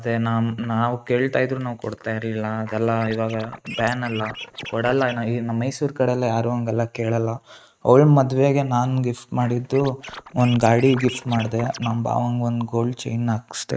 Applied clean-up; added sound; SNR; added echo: neural mask model RNNoise.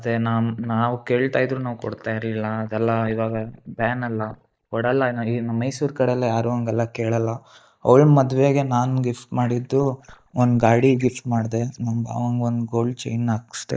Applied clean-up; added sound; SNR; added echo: neural mask model DeepFilterNet 3.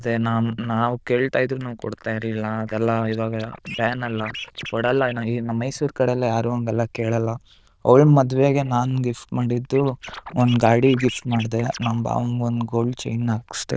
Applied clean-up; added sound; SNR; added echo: neural diffusion model UNIVERSE++.